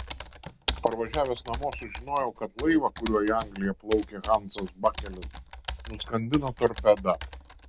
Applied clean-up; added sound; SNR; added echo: none; Computer keyboard; 10 dB; none.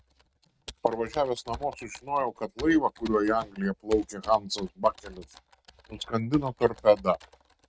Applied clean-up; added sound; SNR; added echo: neural mask model RNNoise.